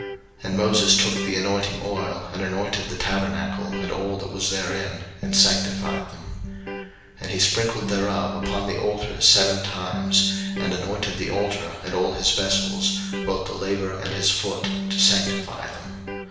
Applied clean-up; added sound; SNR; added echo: none; Electric guitar; 7 dB; reverberation time 0.9 s.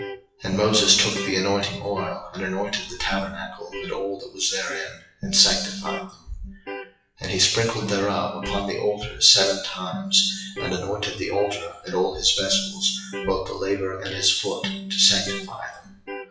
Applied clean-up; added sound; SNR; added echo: classical method WPE with log-MMSE.